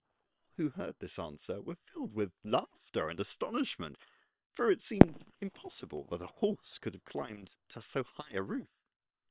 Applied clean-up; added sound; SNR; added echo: neural separator model SepFormer WHAM!.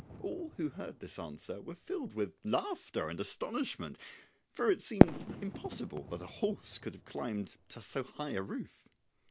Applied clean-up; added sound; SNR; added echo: none; Fireworks; -1 dB; none.